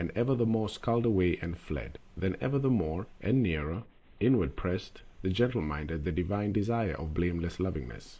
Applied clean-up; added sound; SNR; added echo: neural mask model Resemble Enhance denoiser.